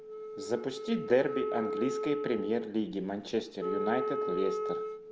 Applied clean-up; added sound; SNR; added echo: none; Wind instrument, woodwind instrument; 3 dB; none.